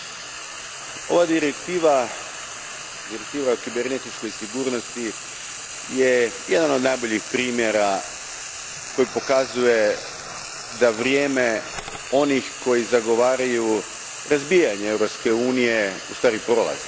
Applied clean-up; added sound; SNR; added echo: none; Frying (food); 11 dB; none.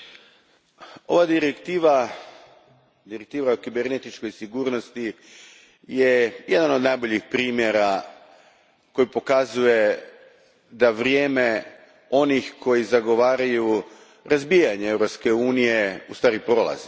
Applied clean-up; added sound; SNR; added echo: none; none; none; none.